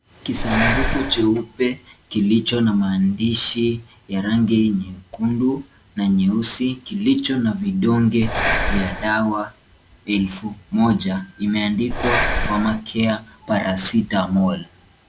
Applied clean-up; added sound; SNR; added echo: none; Breathing; 4 dB; none.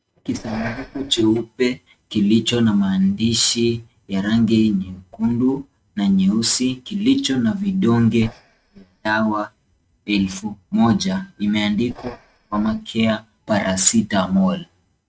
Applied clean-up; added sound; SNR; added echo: neural mask model RNNoise.